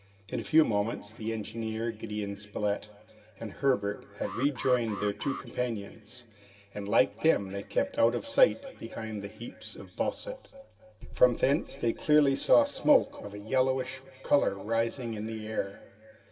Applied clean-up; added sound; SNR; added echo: none; Alarm; 12 dB; reverberation time 2.4 s.